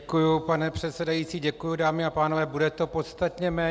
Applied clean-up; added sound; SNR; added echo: none; none; none; none.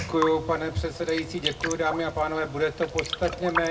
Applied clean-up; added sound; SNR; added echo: none; Raindrop; 7 dB; reverberation time 0.2 s.